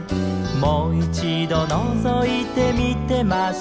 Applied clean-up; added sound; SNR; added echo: none; none; none; none.